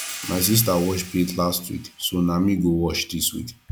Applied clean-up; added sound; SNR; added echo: none; Hi-hat; 16 dB; none.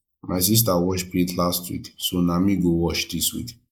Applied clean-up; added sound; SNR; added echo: neural mask model Resemble Enhance denoiser.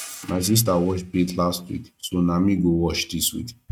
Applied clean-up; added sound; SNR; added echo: neural mask model RNNoise.